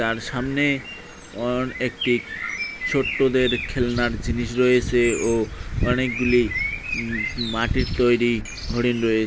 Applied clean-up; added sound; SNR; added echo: none; Bird; 10 dB; none.